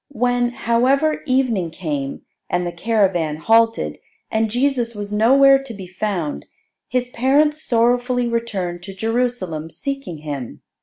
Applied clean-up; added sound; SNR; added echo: none; none; none; none.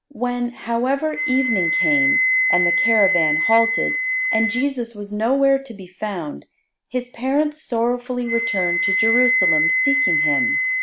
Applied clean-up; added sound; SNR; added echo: none; Wind instrument, woodwind instrument; -1 dB; none.